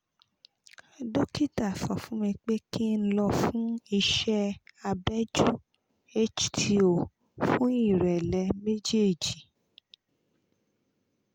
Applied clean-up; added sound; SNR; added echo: none; none; none; none.